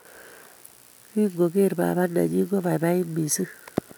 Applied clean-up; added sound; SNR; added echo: none; none; none; none.